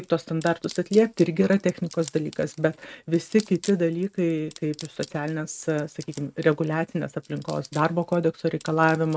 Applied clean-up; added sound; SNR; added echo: neural mask model RNNoise.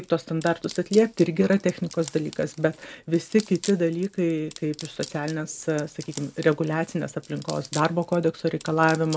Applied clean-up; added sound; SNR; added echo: none; Wood; 19 dB; none.